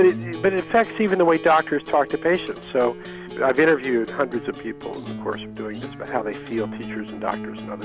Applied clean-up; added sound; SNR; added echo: none; Acoustic guitar; 12 dB; none.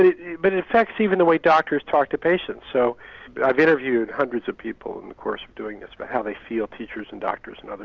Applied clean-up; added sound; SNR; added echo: none; none; none; none.